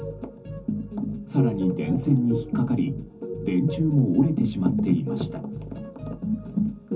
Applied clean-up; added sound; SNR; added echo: none; none; none; reverberation time 0.3 s.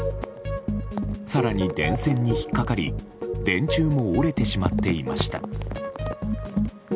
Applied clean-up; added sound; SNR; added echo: none; none; none; none.